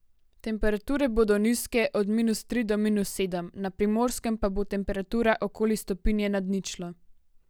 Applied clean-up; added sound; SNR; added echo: none; none; none; none.